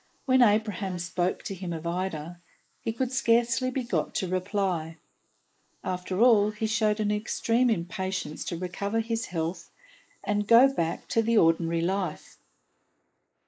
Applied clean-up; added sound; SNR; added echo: neural mask model Resemble Enhance denoiser.